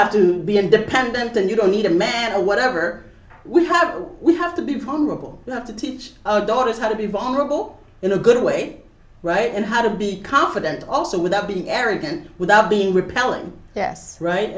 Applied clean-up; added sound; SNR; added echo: none; none; none; none.